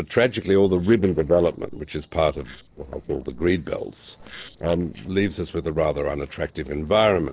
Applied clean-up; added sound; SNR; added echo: neural separator model SepFormer DNS4.